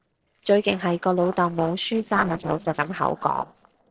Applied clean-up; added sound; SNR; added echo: neural separator model SepFormer DNS4.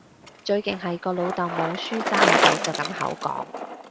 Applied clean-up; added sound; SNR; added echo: none; Bicycle; -2 dB; none.